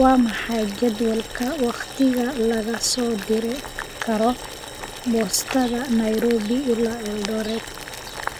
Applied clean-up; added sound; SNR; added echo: none; Boiling; 12 dB; none.